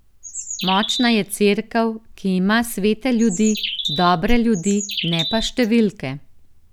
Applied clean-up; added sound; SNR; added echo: none; Bird; 8 dB; none.